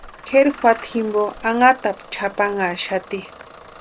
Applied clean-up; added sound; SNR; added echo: none; Engine starting / Bus; 20 dB; none.